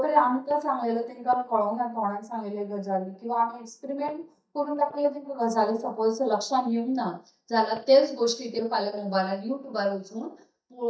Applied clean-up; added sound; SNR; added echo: neural mask model DeepFilterNet 3.